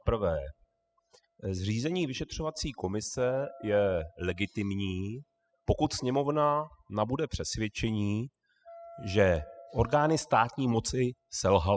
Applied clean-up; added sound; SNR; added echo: classical method spectral subtraction.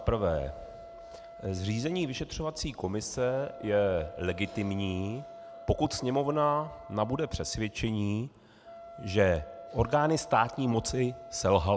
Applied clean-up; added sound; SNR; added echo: none; Wind instrument, woodwind instrument; 17 dB; none.